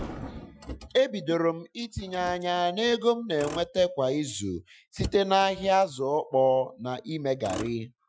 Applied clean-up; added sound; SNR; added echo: classical method Wiener filter.